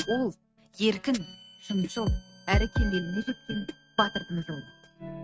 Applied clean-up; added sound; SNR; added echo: neural mask model RNNoise.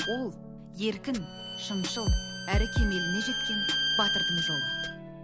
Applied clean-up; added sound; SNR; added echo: none; Bowed string instrument; 1 dB; none.